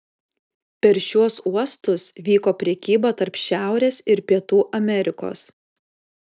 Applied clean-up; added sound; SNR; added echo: none; none; none; none.